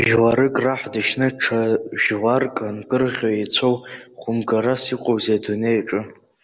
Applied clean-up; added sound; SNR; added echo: none; none; none; none.